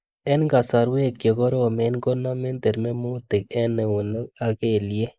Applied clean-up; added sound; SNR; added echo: neural mask model Resemble Enhance denoiser.